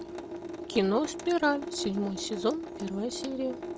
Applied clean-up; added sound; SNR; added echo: none; Drip / Sink (filling or washing) / Water tap, faucet; 8 dB; none.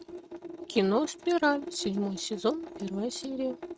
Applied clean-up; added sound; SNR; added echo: neural mask model RNNoise.